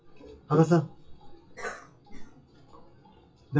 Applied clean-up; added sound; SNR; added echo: classical method WPE with log-MMSE.